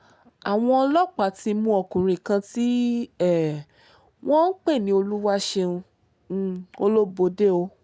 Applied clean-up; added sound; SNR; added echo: none; none; none; none.